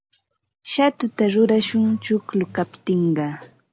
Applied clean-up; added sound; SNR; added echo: none; none; none; none.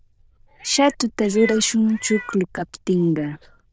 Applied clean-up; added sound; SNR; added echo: neural diffusion model UNIVERSE++.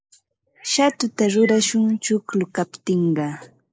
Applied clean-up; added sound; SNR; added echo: neural mask model Resemble Enhance denoiser.